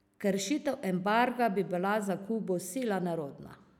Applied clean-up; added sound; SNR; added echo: none; none; none; none.